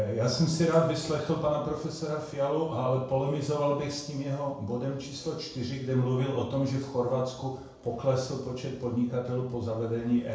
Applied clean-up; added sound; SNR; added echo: none; none; none; reverberation time 0.6 s.